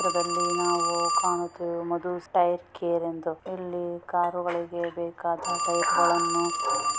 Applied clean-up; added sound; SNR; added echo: none; Telephone; 2 dB; none.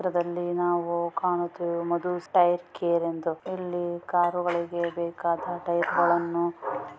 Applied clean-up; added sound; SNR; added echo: none; none; none; none.